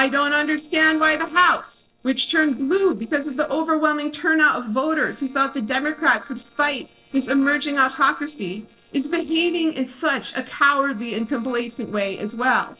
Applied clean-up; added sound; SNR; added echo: neural separator model SepFormer DNS4.